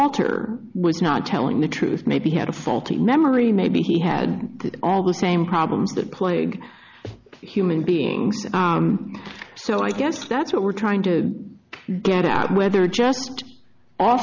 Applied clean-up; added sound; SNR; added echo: none; none; none; none.